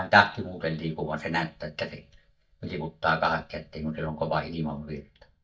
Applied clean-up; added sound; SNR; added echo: neural mask model DeepFilterNet 3.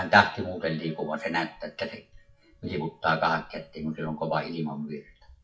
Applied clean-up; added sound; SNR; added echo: classical method WPE with log-MMSE.